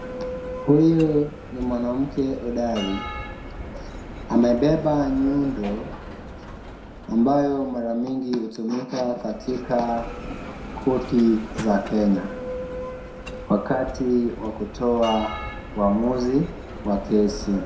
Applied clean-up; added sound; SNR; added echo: none; Bell; 11 dB; reverberation time 0.5 s.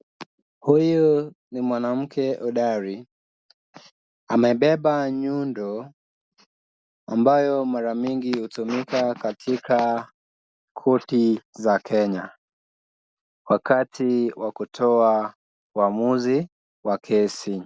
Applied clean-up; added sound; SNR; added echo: none; none; none; none.